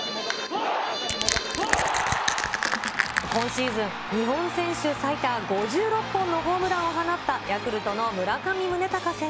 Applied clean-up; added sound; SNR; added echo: none; Crushing; 3 dB; none.